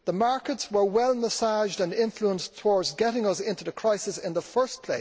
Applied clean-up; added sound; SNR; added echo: none; none; none; none.